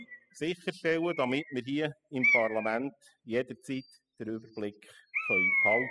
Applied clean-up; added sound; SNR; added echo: classical method spectral subtraction.